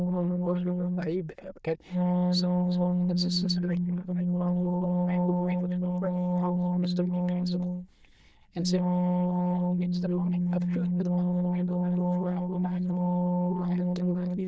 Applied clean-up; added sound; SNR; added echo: neural diffusion model UNIVERSE++.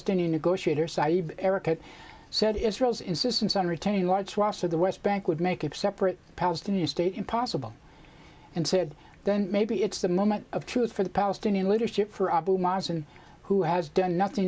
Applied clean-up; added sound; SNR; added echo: none; none; none; none.